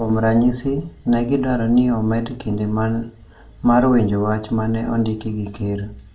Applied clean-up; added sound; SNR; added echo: none; none; none; reverberation time 0.3 s.